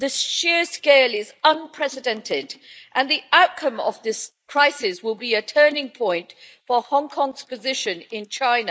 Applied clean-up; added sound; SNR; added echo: neural mask model Resemble Enhance denoiser.